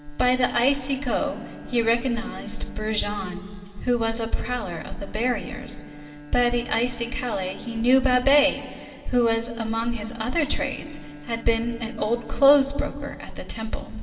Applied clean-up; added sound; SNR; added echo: none; Bowed string instrument; 20 dB; reverberation time 2.3 s.